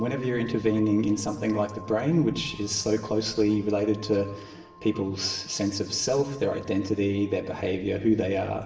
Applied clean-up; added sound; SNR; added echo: none; none; none; reverberation time 0.9 s.